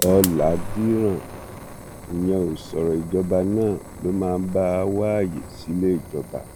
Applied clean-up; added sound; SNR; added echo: none; Fire; 11 dB; none.